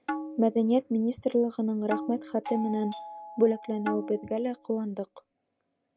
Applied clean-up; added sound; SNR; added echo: none; Tabla + Doorbell; 10 dB; none.